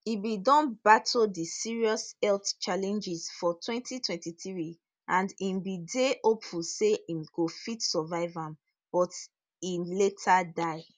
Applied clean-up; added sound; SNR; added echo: none; none; none; none.